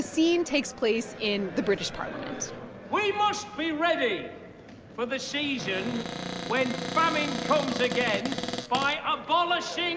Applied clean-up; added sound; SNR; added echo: none; Cupboard open or close; 6 dB; none.